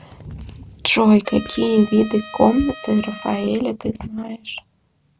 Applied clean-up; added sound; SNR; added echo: none; Trumpet; 18 dB; none.